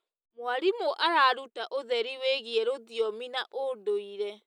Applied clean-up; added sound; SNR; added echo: none; none; none; none.